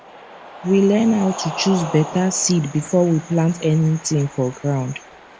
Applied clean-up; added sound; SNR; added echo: none; Cheering; 15 dB; none.